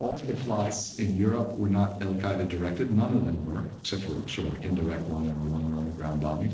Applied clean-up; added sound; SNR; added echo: neural separator model SepFormer DNS4.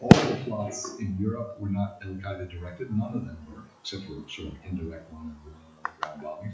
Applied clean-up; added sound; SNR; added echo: classical method WPE with log-MMSE.